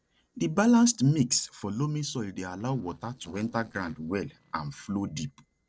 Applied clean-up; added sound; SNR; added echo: neural separator model SepFormer DNS4.